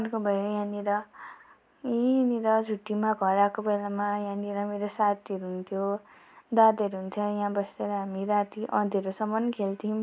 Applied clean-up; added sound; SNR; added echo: none; none; none; none.